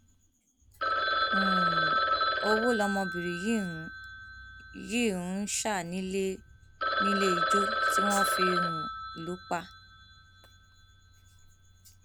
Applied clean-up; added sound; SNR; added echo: none; Telephone; -2 dB; none.